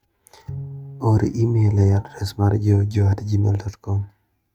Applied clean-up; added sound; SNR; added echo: neural mask model RNNoise.